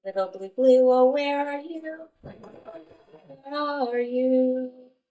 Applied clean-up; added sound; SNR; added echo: neural mask model DeepFilterNet 3.